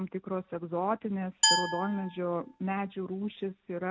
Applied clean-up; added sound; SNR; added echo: none; Glass; -2 dB; none.